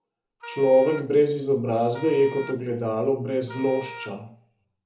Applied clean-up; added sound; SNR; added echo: none; Wind instrument, woodwind instrument; 17 dB; reverberation time 0.7 s.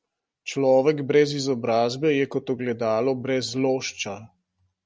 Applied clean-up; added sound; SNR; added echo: none; none; none; none.